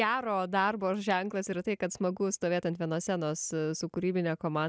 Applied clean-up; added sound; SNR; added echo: none; none; none; none.